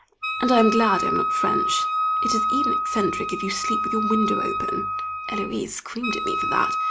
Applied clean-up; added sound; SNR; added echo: none; Wind instrument, woodwind instrument; -1 dB; none.